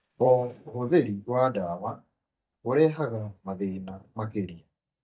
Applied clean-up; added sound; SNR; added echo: neural mask model DeepFilterNet 3.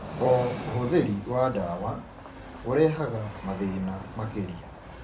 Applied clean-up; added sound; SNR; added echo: none; Train; 12 dB; reverberation time 0.3 s.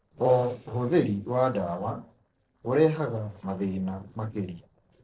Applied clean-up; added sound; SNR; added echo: neural separator model SepFormer DNS4.